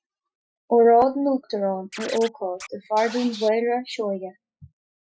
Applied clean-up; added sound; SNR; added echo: classical method spectral subtraction.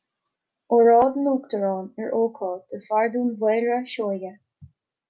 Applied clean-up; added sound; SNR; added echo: none; none; none; none.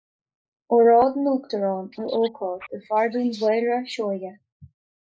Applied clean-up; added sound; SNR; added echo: neural mask model Resemble Enhance denoiser.